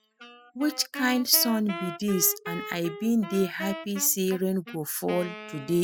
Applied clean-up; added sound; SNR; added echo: classical method spectral subtraction.